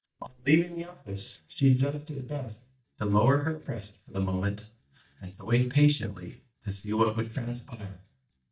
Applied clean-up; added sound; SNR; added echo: neural mask model DeepFilterNet 3.